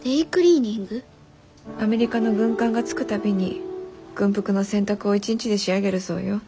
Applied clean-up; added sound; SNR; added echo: none; none; none; none.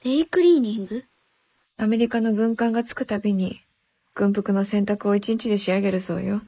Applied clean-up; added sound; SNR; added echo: neural mask model Resemble Enhance denoiser.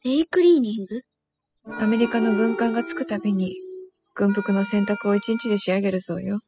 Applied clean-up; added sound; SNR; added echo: classical method spectral subtraction.